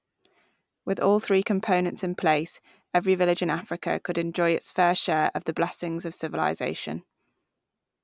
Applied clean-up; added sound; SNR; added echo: none; none; none; none.